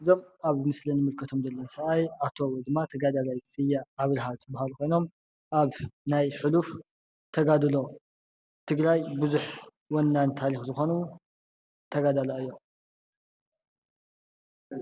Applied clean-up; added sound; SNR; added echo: none; none; none; none.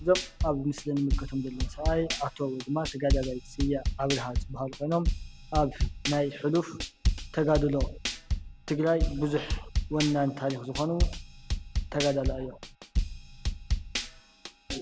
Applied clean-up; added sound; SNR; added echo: none; Drum / Drum kit; 2 dB; none.